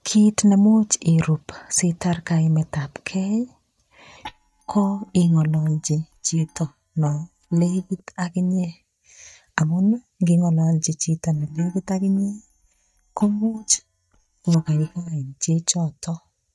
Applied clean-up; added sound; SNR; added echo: neural mask model DeepFilterNet 3.